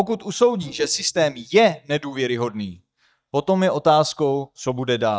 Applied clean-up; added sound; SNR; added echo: neural mask model DeepFilterNet 3.